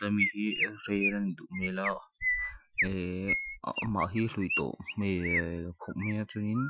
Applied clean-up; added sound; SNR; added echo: classical method Wiener filter.